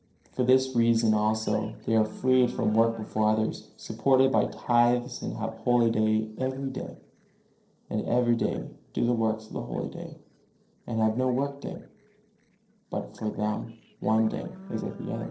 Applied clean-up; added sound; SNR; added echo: neural separator model SepFormer DNS4.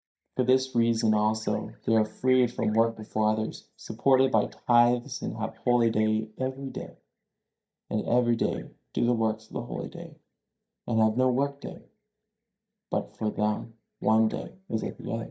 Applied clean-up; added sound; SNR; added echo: neural mask model DeepFilterNet 3.